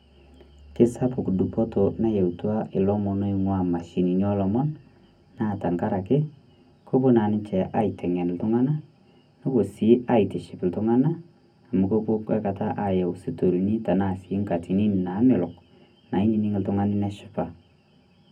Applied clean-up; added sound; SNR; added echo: none; none; none; reverberation time 0.3 s.